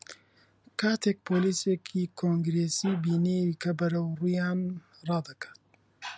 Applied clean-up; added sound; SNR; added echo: none; none; none; none.